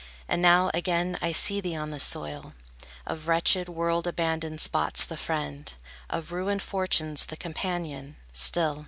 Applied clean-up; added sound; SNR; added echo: none; none; none; none.